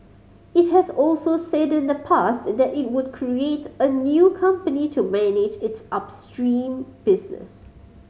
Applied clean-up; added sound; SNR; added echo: none; none; none; none.